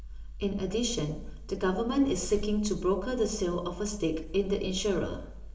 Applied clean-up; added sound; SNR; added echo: none; Vehicle; 16 dB; reverberation time 0.6 s.